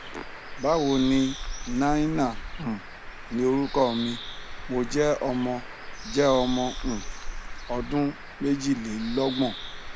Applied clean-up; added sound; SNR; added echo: none; Bird; 8 dB; none.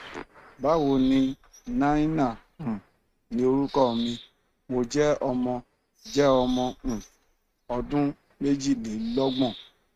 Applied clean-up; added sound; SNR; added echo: neural mask model RNNoise.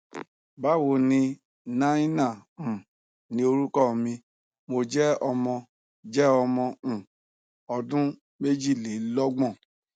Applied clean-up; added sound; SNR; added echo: none; none; none; none.